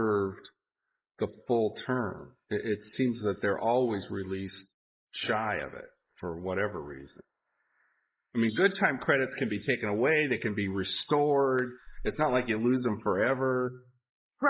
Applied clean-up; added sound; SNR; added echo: neural mask model Resemble Enhance denoiser.